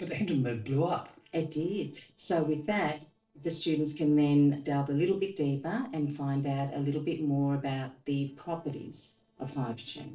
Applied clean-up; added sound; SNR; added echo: neural separator model SepFormer DNS4.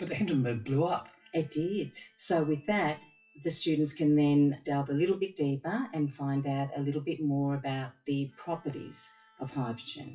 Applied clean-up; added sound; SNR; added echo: classical method WPE with log-MMSE.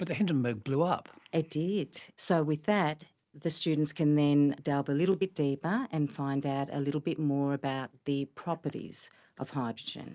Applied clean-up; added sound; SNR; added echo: none; none; none; none.